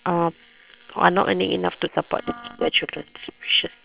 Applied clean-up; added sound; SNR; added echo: neural separator model SepFormer WHAM!.